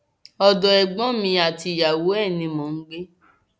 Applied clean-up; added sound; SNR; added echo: none; none; none; none.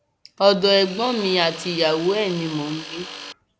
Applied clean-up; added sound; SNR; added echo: none; Tools; 14 dB; none.